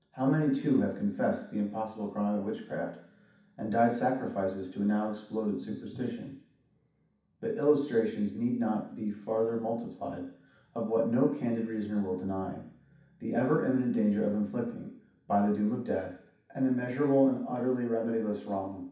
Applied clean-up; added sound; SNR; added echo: none; none; none; reverberation time 0.6 s.